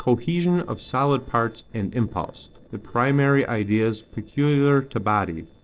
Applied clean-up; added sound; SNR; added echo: neural separator model SepFormer DNS4.